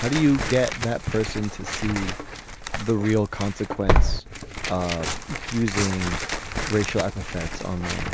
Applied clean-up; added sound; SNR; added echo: none; Tearing; 1 dB; none.